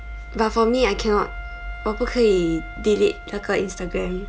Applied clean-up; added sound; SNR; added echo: none; Wind instrument, woodwind instrument; 18 dB; none.